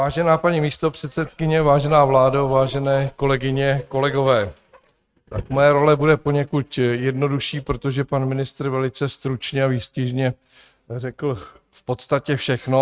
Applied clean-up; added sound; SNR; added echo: neural mask model RNNoise.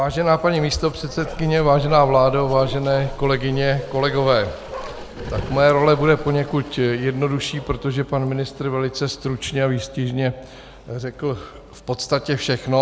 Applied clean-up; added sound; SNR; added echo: none; Bark; 15 dB; none.